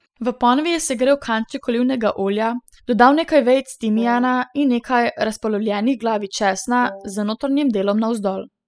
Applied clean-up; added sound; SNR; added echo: classical method spectral subtraction.